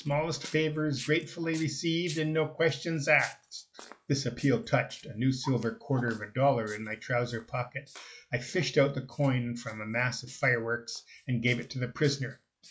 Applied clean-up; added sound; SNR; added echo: classical method log-MMSE.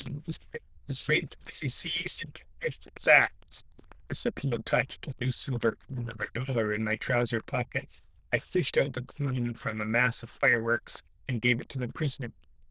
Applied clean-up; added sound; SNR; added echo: neural diffusion model UNIVERSE++.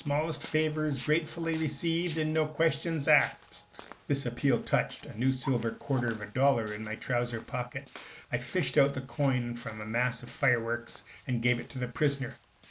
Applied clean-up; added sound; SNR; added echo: none; Walk, footsteps; 20 dB; none.